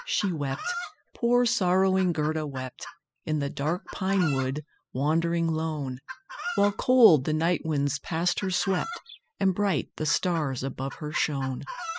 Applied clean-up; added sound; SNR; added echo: classical method spectral subtraction.